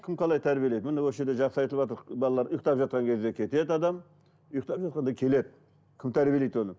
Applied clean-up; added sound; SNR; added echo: none; none; none; none.